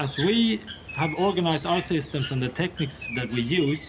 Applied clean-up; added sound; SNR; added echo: none; Bird; 11 dB; none.